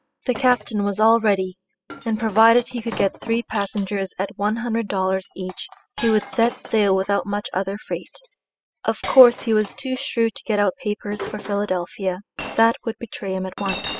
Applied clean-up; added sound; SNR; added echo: classical method spectral subtraction.